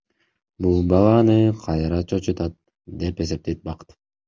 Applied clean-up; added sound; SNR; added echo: none; none; none; none.